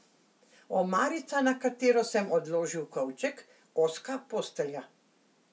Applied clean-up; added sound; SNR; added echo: none; none; none; none.